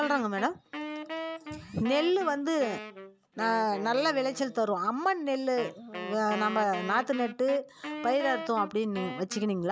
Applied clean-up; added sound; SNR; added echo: none; Wind instrument, woodwind instrument; 11 dB; none.